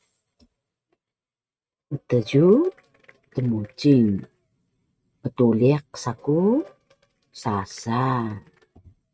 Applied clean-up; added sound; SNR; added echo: neural mask model RNNoise.